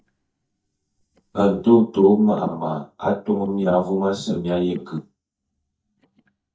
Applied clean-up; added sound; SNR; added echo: neural mask model DeepFilterNet 3.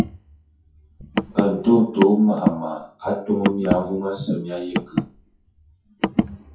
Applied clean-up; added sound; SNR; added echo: classical method WPE with log-MMSE.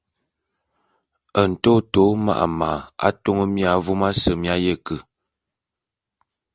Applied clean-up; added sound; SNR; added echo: none; none; none; none.